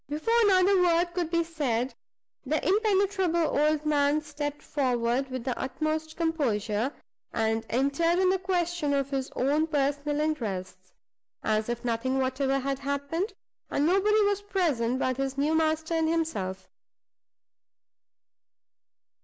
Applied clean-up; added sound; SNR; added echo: none; none; none; none.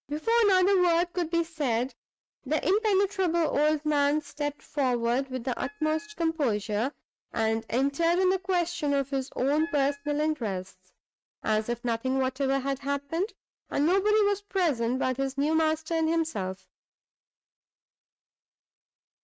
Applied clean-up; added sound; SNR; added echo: neural mask model RNNoise.